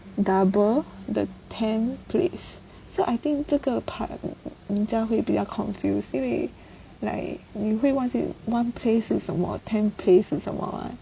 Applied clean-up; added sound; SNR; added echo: none; none; none; none.